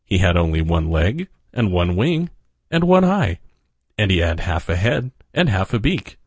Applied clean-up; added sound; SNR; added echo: none; none; none; none.